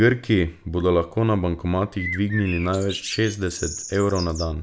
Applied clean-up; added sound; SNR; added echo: none; Bird; 12 dB; none.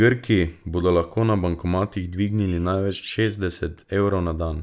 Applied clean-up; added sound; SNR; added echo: neural mask model DeepFilterNet 3.